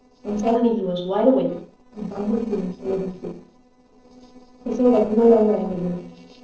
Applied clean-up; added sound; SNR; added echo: neural separator model SepFormer DNS4.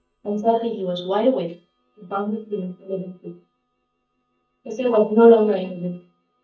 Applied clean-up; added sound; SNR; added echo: neural mask model DeepFilterNet 3.